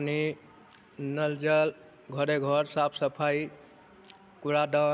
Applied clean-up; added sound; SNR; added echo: none; none; none; none.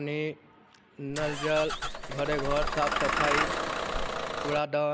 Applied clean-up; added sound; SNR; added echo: none; Engine starting / Bus; -1 dB; none.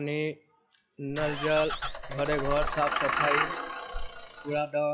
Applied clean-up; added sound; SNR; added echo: classical method log-MMSE.